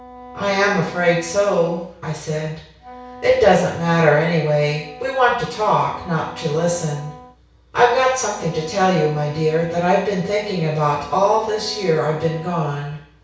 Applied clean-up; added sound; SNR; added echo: none; Wind instrument, woodwind instrument; 19 dB; reverberation time 0.6 s.